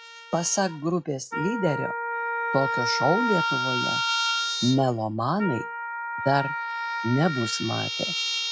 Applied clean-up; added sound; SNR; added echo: classical method log-MMSE.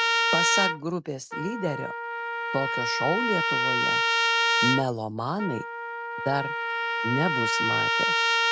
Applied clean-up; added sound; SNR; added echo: none; Trumpet; -5 dB; none.